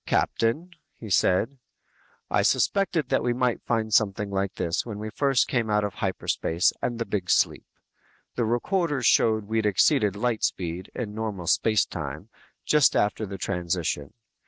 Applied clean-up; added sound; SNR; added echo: none; none; none; none.